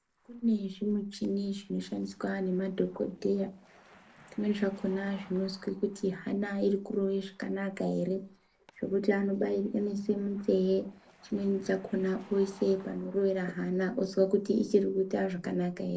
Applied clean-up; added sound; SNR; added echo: neural separator model SepFormer DNS4.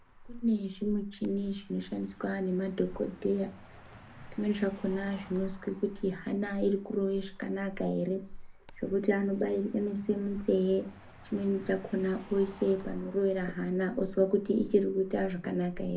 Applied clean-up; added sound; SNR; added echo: none; Car passing by; 16 dB; reverberation time 0.3 s.